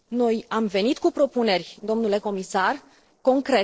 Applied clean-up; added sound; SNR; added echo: neural separator model SepFormer DNS4.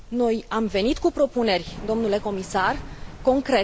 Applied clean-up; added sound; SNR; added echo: none; Thunder / Rain + Wind; 14 dB; none.